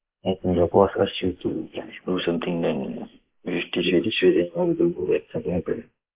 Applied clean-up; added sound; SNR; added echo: neural mask model Resemble Enhance denoiser.